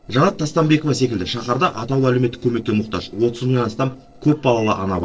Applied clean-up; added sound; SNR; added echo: neural separator model SepFormer DNS4.